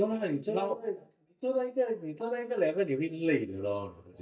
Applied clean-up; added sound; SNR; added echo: neural mask model DeepFilterNet 3.